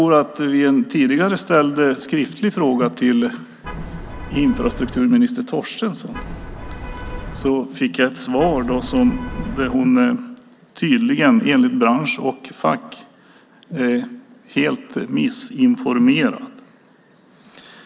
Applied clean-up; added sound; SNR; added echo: none; Vehicle horn, car horn, honking; 11 dB; none.